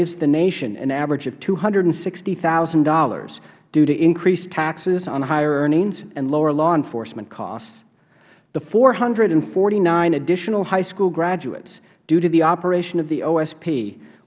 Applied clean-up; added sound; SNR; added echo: none; none; none; none.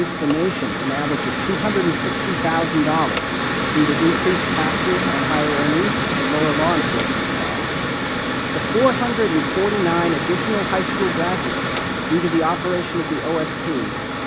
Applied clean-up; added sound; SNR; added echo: none; Mechanical fan; -1 dB; none.